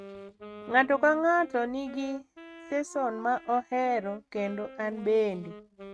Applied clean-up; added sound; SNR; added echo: neural mask model RNNoise.